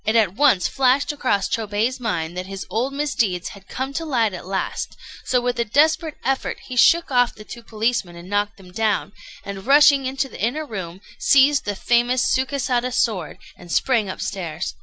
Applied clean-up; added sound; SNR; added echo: none; none; none; none.